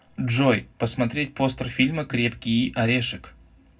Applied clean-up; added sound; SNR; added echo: none; none; none; reverberation time 0.3 s.